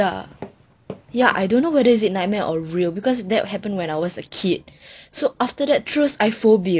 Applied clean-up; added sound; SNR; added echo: none; Walk, footsteps; 20 dB; none.